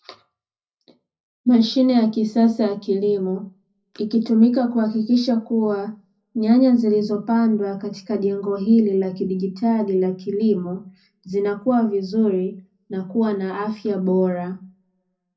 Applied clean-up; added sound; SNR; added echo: none; none; none; reverberation time 0.4 s.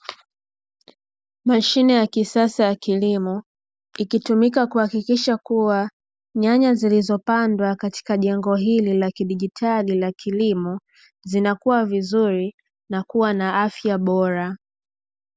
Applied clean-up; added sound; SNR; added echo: none; none; none; none.